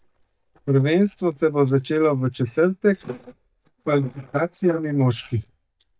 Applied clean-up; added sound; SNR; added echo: neural mask model DeepFilterNet 3.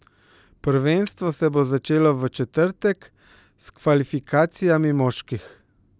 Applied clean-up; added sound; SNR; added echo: none; none; none; none.